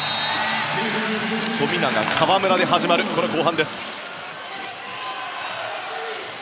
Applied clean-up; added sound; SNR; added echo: none; Chewing, mastication; 13 dB; none.